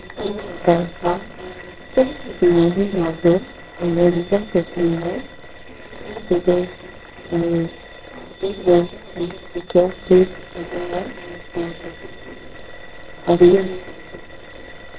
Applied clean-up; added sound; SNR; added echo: neural separator model SepFormer WHAMR!.